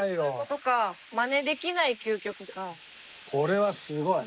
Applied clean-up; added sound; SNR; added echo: neural mask model Resemble Enhance denoiser.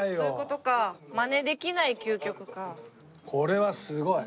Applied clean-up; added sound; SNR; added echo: none; none; none; none.